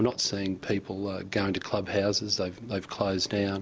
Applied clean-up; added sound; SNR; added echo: none; none; none; none.